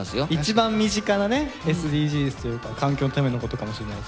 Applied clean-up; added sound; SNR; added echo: none; none; none; none.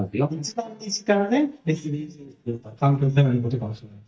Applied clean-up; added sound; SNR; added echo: neural mask model DeepFilterNet 3.